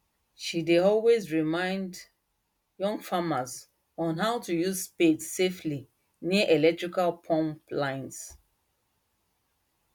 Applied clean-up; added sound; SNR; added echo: none; none; none; none.